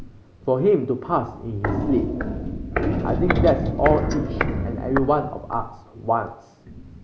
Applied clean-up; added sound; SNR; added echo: none; Walk, footsteps; 2 dB; none.